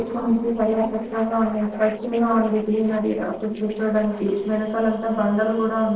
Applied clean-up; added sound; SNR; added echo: neural separator model SepFormer DNS4.